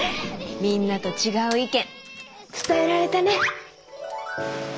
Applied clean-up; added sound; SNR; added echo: none; Explosion + Slam; 17 dB; none.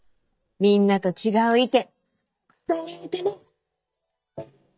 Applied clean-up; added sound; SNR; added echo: neural mask model DeepFilterNet 3.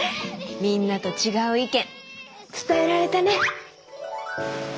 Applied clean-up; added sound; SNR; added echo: none; none; none; none.